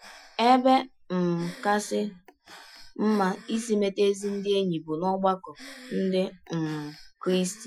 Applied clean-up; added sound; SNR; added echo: classical method Wiener filter.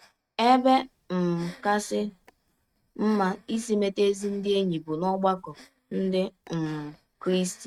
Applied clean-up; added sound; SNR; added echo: neural mask model RNNoise.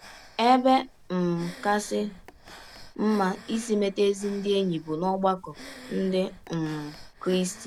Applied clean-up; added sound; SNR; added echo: none; Breathing; 20 dB; none.